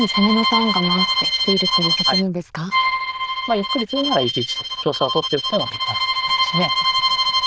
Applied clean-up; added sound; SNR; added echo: neural diffusion model UNIVERSE++.